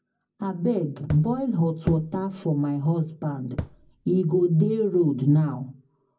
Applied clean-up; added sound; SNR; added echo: none; Thump, thud; 11 dB; reverberation time 0.4 s.